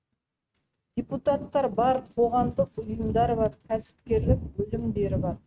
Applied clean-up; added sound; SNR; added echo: neural mask model RNNoise.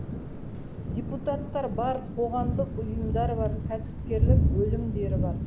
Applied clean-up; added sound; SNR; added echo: none; Thunder / Rain; -4 dB; none.